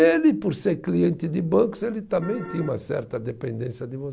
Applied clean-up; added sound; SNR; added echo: none; Piano; 12 dB; none.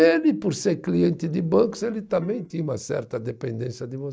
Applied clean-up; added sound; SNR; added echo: neural mask model DeepFilterNet 3.